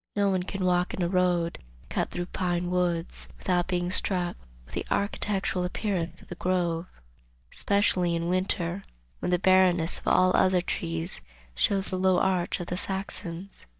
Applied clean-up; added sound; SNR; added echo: neural mask model DeepFilterNet 3.